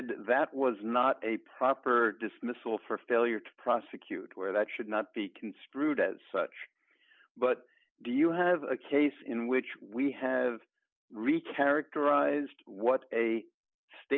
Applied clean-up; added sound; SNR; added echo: none; none; none; none.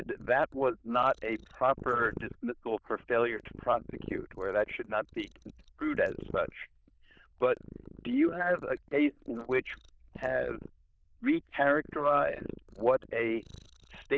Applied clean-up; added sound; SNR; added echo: neural diffusion model UNIVERSE++.